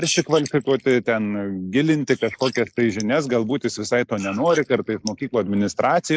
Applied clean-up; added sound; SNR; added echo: neural mask model Resemble Enhance denoiser.